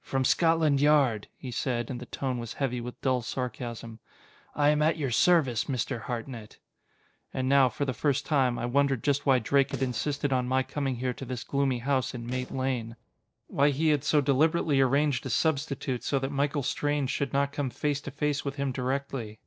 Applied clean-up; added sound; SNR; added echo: neural separator model SepFormer DNS4.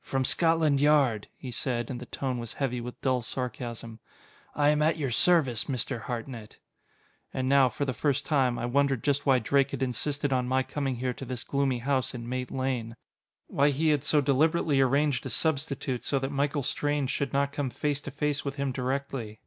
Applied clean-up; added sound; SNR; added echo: none; none; none; none.